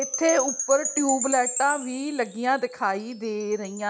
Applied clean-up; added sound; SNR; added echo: none; Wind chime / Percussion; 6 dB; none.